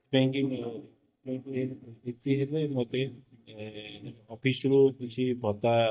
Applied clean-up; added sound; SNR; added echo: neural mask model DeepFilterNet 3.